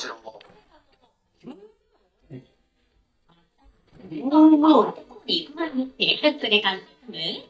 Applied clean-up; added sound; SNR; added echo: neural mask model DeepFilterNet 3.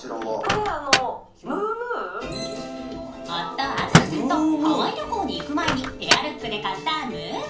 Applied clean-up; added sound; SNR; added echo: none; Microwave oven; 2 dB; reverberation time 0.4 s.